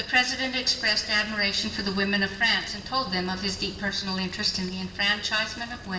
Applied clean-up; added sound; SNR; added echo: none; Fire; 19 dB; reverberation time 1.1 s.